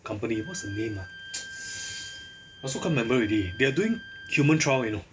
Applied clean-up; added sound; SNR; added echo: none; Wind instrument, woodwind instrument; 15 dB; none.